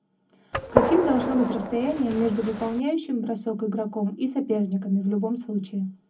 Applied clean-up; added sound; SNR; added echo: none; Gunshot, gunfire; 2 dB; reverberation time 0.3 s.